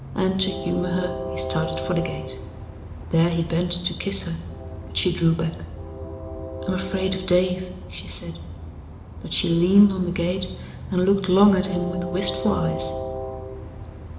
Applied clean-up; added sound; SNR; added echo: none; Train; 10 dB; reverberation time 0.8 s.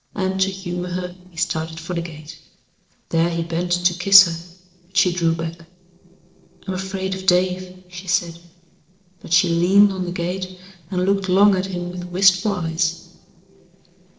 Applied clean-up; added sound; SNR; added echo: neural separator model SepFormer DNS4.